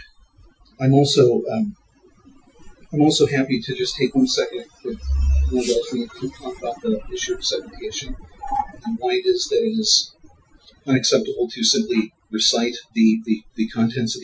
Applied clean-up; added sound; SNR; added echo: classical method Wiener filter.